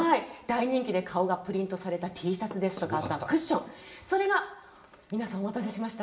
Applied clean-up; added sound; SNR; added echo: none; Knock / Wood; 19 dB; reverberation time 0.7 s.